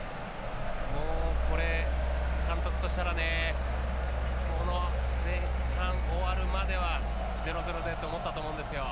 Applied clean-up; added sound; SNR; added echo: none; Mechanical fan; -5 dB; none.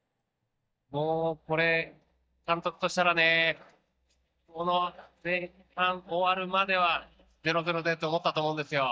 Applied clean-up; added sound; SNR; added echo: neural mask model DeepFilterNet 3.